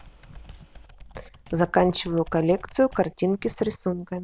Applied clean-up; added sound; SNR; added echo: none; Computer keyboard; 20 dB; none.